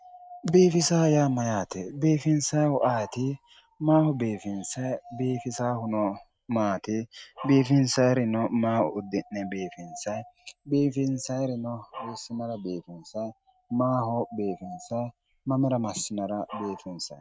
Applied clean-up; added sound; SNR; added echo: neural mask model RNNoise.